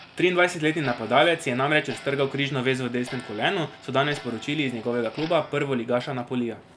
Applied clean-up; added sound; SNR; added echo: none; Clock; 20 dB; none.